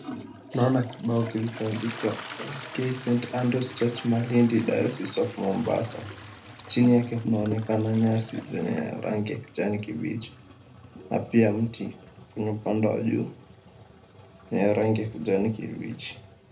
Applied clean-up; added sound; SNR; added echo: none; Toilet flush; 15 dB; reverberation time 0.3 s.